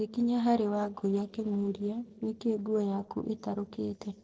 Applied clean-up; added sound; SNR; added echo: neural separator model SepFormer DNS4.